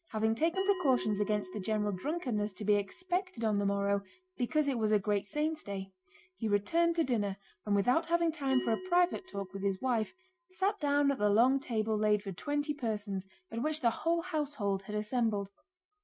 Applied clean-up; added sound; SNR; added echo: neural mask model RNNoise.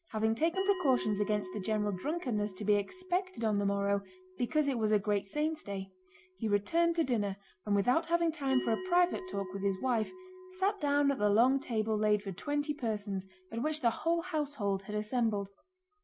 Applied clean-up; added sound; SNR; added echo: none; Bell; 15 dB; none.